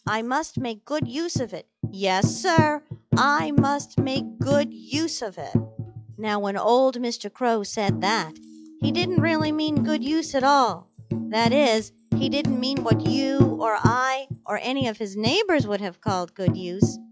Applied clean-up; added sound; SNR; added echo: classical method log-MMSE.